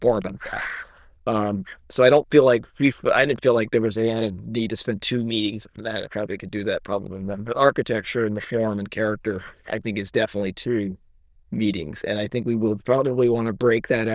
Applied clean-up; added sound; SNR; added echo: neural diffusion model UNIVERSE++.